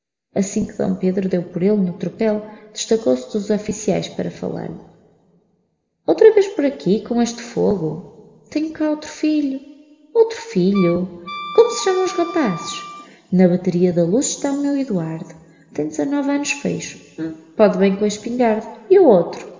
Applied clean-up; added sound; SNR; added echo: none; Wind instrument, woodwind instrument; 13 dB; reverberation time 1.7 s.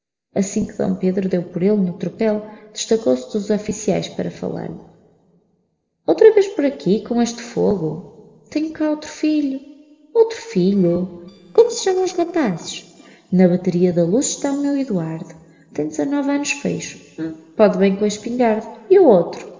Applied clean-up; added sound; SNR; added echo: neural separator model SepFormer DNS4.